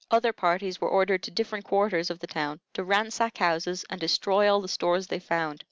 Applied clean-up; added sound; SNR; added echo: none; none; none; none.